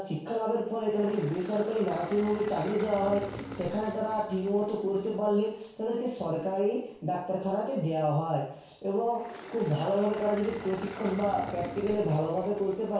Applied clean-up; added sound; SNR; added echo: none; Engine; 16 dB; reverberation time 0.6 s.